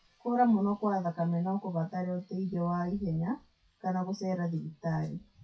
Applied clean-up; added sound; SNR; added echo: classical method WPE with log-MMSE.